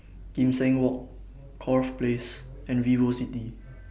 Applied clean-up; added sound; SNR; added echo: none; none; none; none.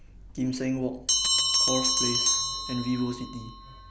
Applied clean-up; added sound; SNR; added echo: none; Bell; -4 dB; none.